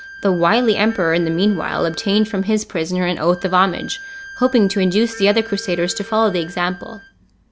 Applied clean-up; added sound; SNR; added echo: none; Bowed string instrument + Wind instrument, woodwind instrument; 18 dB; none.